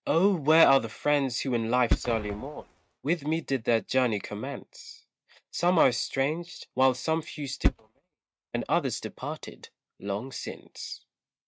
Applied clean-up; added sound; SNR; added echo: neural mask model RNNoise.